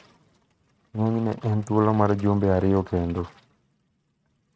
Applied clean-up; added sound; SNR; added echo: neural mask model RNNoise.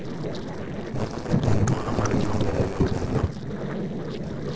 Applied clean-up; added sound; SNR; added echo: neural separator model SepFormer DNS4.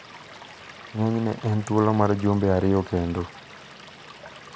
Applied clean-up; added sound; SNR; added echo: none; Stream / Liquid; 18 dB; none.